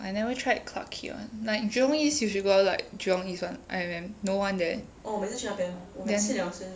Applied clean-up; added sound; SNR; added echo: none; none; none; none.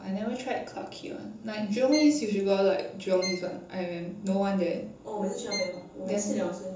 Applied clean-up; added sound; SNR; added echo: none; Bowed string instrument; 13 dB; reverberation time 0.6 s.